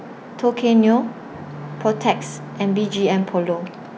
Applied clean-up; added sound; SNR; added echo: none; Bowed string instrument; 16 dB; none.